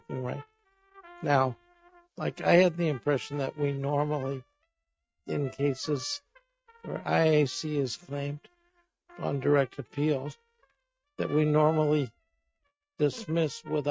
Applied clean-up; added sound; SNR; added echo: neural mask model RNNoise.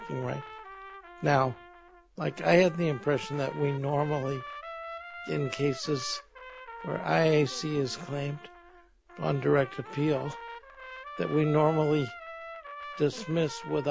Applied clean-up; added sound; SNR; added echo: none; Trumpet; 14 dB; none.